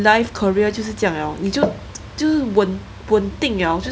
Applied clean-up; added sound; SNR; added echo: none; none; none; none.